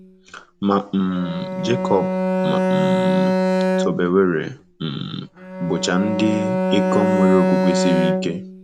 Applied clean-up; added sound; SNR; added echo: none; Bowed string instrument; -1 dB; none.